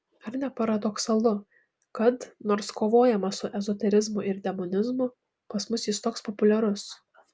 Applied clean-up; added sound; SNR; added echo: none; none; none; none.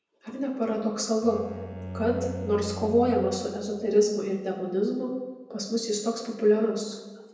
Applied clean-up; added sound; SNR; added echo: none; Bowed string instrument; 12 dB; reverberation time 1.0 s.